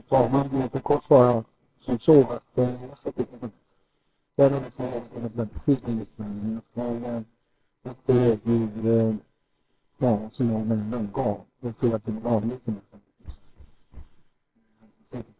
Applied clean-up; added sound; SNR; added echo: neural separator model SepFormer WHAMR!.